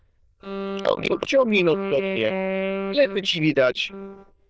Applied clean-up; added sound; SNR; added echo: neural diffusion model UNIVERSE++.